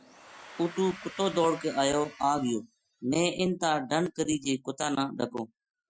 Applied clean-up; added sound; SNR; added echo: classical method Wiener filter.